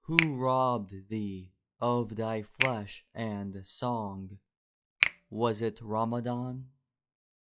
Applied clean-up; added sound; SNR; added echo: classical method log-MMSE.